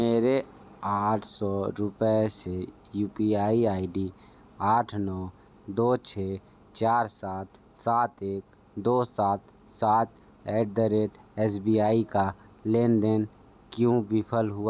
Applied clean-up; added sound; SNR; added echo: none; none; none; none.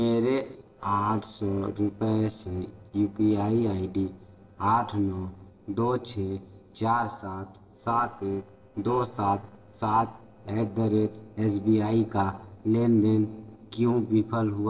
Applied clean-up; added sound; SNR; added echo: neural separator model SepFormer DNS4.